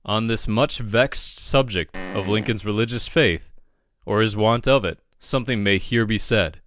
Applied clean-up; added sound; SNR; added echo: none; Fart; 13 dB; none.